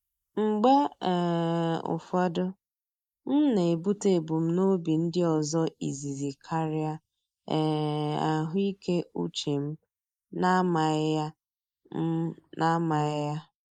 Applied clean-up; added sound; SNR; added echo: neural mask model Resemble Enhance denoiser.